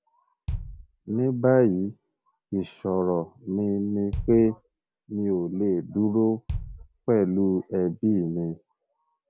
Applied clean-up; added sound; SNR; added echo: none; Bass drum; 13 dB; none.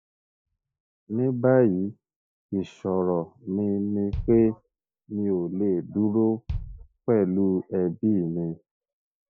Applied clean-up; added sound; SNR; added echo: neural mask model DeepFilterNet 3.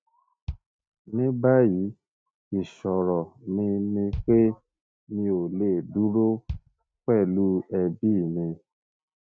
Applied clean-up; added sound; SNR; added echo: neural mask model RNNoise.